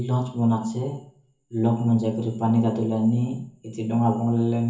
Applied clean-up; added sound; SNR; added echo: none; none; none; reverberation time 0.8 s.